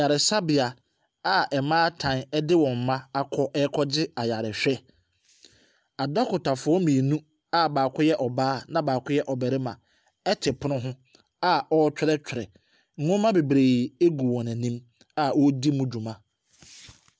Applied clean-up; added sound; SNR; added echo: none; none; none; none.